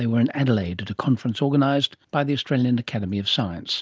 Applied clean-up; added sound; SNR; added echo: none; none; none; none.